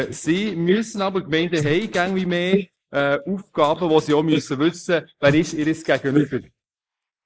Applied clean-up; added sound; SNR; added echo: neural mask model Resemble Enhance denoiser.